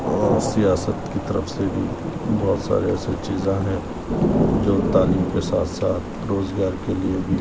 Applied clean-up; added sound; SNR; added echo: none; Thunder / Rain; 2 dB; none.